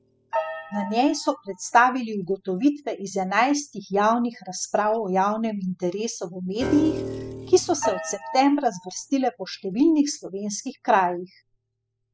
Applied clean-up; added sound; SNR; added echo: classical method spectral subtraction.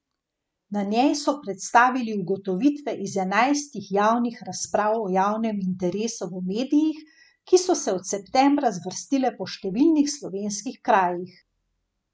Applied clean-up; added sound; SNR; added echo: none; none; none; none.